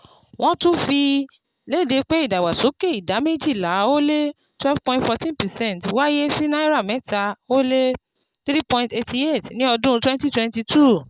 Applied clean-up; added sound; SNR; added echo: none; none; none; none.